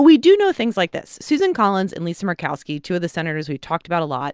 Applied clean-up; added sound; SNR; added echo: none; none; none; none.